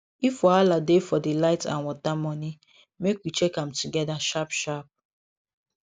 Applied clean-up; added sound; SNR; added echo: none; none; none; none.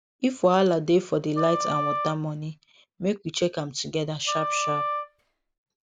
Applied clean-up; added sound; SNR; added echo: none; Wind instrument, woodwind instrument; 4 dB; none.